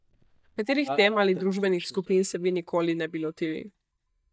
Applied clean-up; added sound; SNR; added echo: neural mask model DeepFilterNet 3.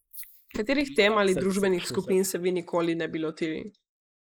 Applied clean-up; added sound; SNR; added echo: neural mask model Resemble Enhance denoiser.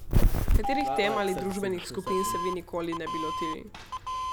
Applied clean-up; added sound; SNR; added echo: none; Doorbell; -5 dB; none.